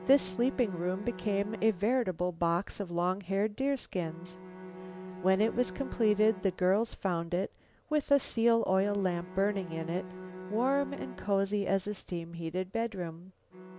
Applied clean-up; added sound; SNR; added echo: none; Bowed string instrument; 15 dB; none.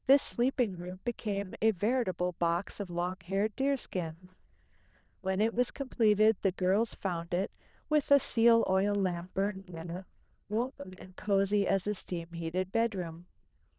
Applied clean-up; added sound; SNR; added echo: neural diffusion model UNIVERSE++.